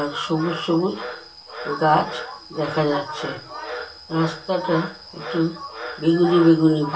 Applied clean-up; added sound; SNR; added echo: none; Frog; 13 dB; reverberation time 0.2 s.